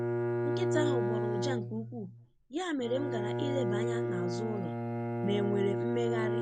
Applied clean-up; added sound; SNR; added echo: none; Bowed string instrument; -3 dB; none.